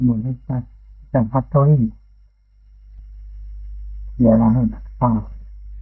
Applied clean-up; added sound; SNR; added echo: neural mask model DeepFilterNet 3.